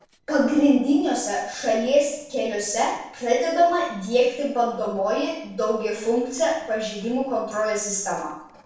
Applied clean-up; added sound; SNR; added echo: neural separator model SepFormer DNS4.